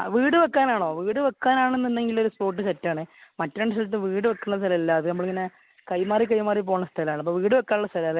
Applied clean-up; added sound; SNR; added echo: none; none; none; none.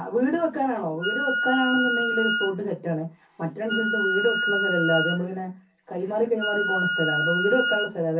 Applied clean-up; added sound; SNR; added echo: none; Wind instrument, woodwind instrument; 1 dB; reverberation time 0.3 s.